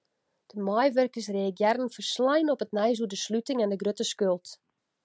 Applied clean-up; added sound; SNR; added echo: none; none; none; none.